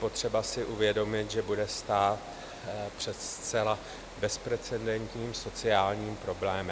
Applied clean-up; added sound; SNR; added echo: none; Water; 14 dB; none.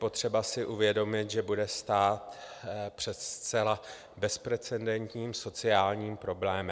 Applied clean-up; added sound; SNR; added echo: none; none; none; none.